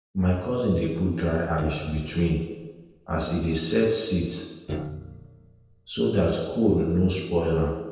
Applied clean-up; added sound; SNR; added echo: neural separator model SepFormer DNS4.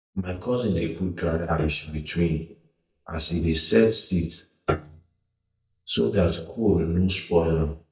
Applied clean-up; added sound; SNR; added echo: neural mask model DeepFilterNet 3.